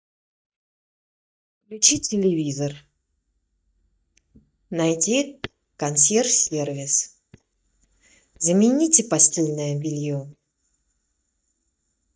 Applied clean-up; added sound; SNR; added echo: neural mask model DeepFilterNet 3.